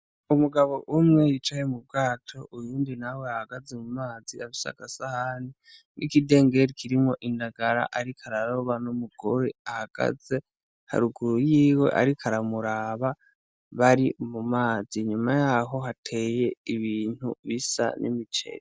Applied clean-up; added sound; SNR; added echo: none; none; none; none.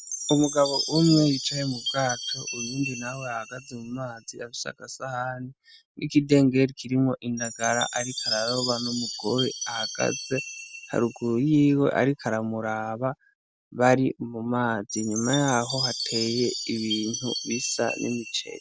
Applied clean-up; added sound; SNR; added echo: none; Chime; 9 dB; none.